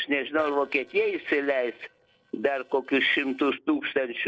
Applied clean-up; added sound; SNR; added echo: neural separator model SepFormer DNS4.